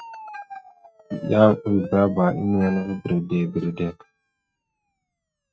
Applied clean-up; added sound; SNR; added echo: neural mask model RNNoise.